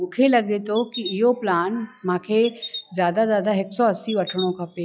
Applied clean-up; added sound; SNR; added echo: classical method log-MMSE.